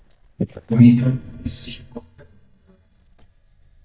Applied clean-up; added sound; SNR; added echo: neural mask model DeepFilterNet 3.